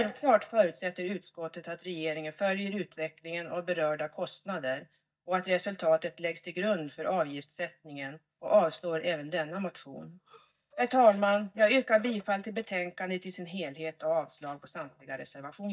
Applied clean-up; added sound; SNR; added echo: neural mask model DeepFilterNet 3.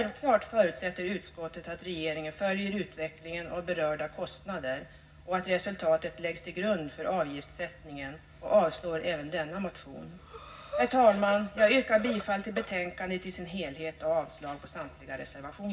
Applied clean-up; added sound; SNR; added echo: none; Breathing; 10 dB; reverberation time 0.4 s.